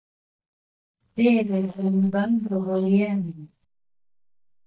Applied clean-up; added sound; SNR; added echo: neural mask model DeepFilterNet 3.